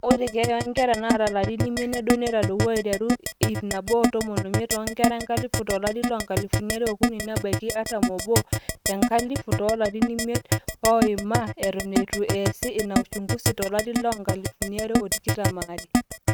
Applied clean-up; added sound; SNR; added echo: neural mask model RNNoise.